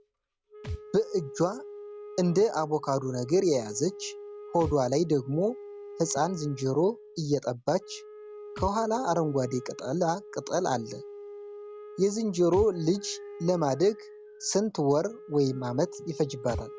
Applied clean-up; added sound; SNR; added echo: none; Thump, thud + Wind instrument, woodwind instrument; 14 dB; none.